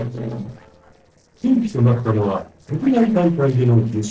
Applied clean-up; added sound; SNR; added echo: neural separator model SepFormer DNS4.